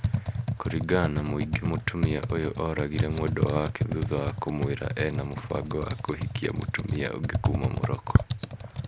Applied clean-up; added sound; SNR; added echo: none; Computer keyboard; -1 dB; none.